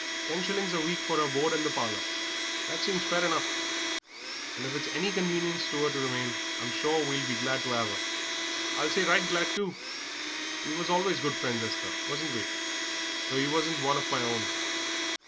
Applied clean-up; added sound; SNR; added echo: none; Domestic sounds, home sounds; 0 dB; none.